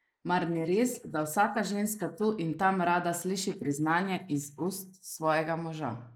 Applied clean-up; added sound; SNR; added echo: neural mask model Resemble Enhance denoiser.